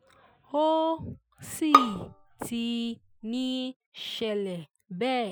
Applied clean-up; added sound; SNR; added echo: classical method Wiener filter.